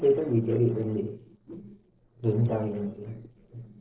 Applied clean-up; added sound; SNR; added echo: neural separator model SepFormer DNS4.